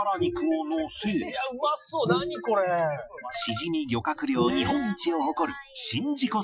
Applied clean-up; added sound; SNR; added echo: classical method Wiener filter.